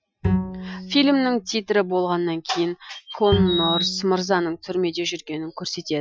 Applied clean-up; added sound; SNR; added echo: classical method Wiener filter.